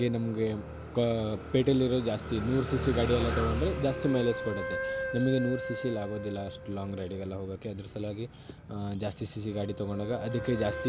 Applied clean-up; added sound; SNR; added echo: none; Wind instrument, woodwind instrument; 11 dB; none.